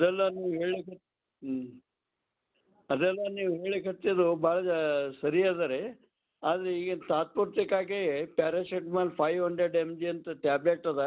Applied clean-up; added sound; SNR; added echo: none; none; none; none.